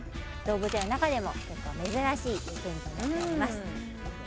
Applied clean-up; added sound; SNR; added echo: none; Coin (dropping) / Mechanisms; 15 dB; none.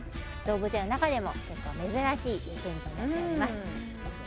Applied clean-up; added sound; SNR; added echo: none; none; none; none.